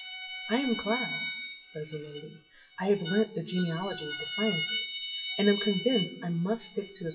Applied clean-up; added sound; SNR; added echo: classical method WPE with log-MMSE.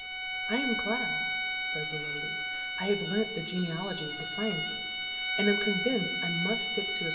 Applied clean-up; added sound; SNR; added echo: none; Bowed string instrument; -1 dB; reverberation time 1.2 s.